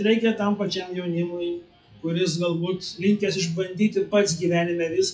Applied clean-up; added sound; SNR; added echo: classical method WPE with log-MMSE.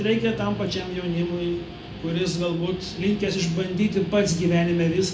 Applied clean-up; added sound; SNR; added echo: none; Guitar; 12 dB; reverberation time 0.4 s.